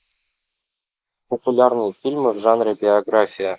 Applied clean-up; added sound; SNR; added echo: neural mask model Resemble Enhance denoiser.